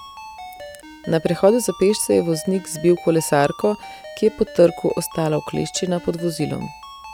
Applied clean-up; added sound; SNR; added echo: none; Ringtone; 17 dB; none.